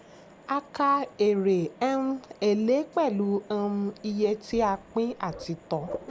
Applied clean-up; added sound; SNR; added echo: none; Mechanisms; 19 dB; none.